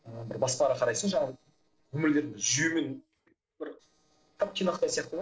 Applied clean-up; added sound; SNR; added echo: neural separator model SepFormer DNS4.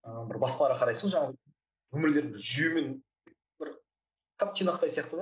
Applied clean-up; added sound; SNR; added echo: none; none; none; none.